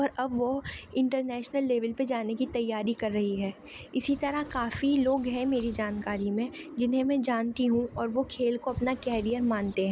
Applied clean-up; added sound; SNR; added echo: none; Bird; 19 dB; none.